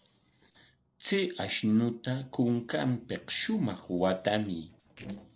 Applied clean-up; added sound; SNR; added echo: neural separator model SepFormer DNS4.